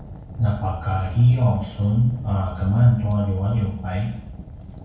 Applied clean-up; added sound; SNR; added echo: none; Fire; 15 dB; reverberation time 0.6 s.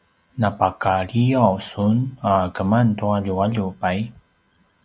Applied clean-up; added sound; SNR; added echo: none; none; none; none.